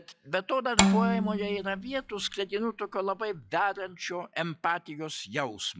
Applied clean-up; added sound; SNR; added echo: classical method log-MMSE.